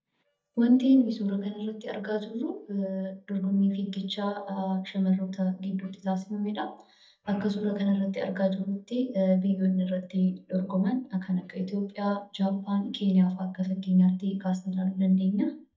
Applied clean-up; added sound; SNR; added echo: neural mask model DeepFilterNet 3.